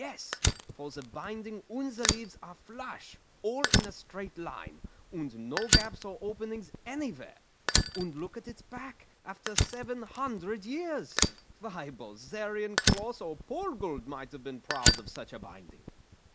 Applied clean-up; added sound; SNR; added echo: none; Fire; -5 dB; none.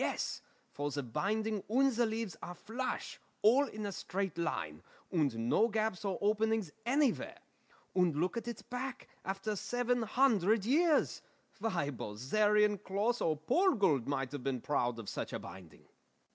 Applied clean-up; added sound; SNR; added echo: none; none; none; none.